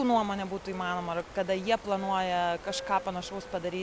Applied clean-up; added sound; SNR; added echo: none; Stream + Wind instrument, woodwind instrument; 14 dB; none.